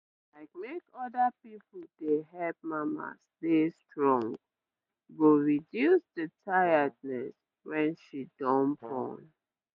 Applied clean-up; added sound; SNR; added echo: neural mask model RNNoise.